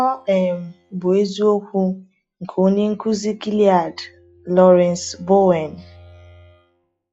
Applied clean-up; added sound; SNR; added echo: classical method log-MMSE.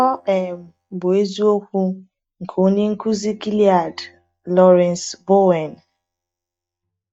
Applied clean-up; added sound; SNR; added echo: neural mask model DeepFilterNet 3.